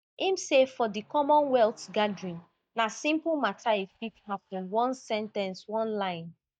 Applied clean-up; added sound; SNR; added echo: neural mask model DeepFilterNet 3.